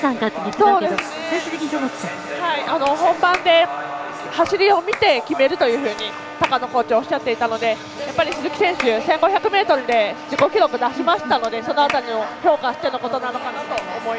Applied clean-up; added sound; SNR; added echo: none; Trumpet + Clapping; 14 dB; none.